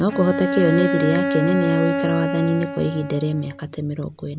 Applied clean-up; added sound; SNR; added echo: none; Bowed string instrument; 3 dB; none.